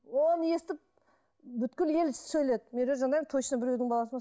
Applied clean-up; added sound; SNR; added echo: none; none; none; none.